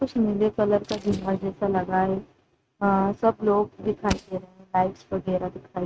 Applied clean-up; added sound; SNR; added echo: neural mask model RNNoise.